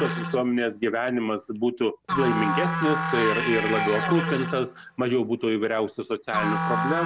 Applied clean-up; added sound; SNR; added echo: none; Musical instrument; 3 dB; none.